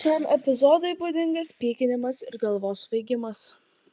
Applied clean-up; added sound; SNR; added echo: none; none; none; none.